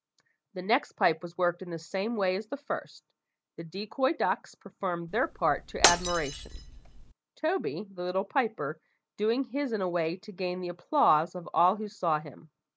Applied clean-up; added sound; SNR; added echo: none; Shatter; 2 dB; none.